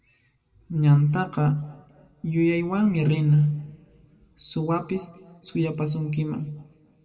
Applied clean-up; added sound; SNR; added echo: none; none; none; reverberation time 1.9 s.